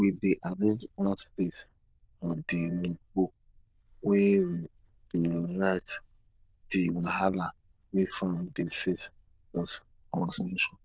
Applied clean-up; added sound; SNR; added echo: neural diffusion model UNIVERSE++.